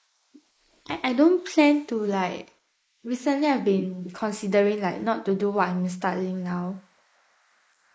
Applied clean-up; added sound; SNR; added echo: neural mask model Resemble Enhance denoiser.